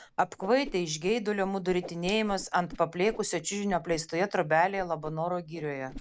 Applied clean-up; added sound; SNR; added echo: none; Whoosh, swoosh, swish; 18 dB; none.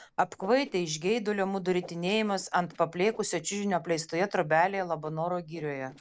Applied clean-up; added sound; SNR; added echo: neural separator model SepFormer DNS4.